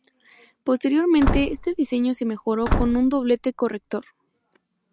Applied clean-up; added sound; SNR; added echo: none; Slam / Wood; 4 dB; none.